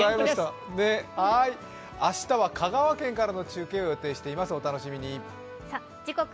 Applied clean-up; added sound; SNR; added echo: none; none; none; none.